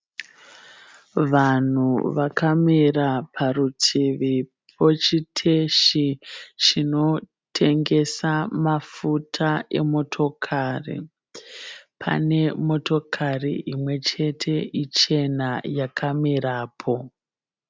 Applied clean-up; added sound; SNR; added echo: none; none; none; none.